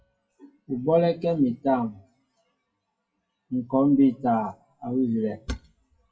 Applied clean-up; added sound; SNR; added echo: classical method WPE with log-MMSE.